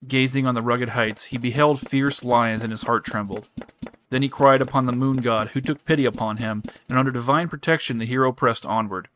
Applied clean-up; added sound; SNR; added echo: neural mask model RNNoise.